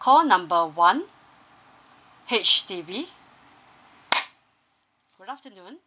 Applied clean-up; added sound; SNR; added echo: none; none; none; none.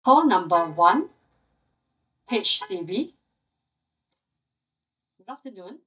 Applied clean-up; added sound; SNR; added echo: neural mask model DeepFilterNet 3.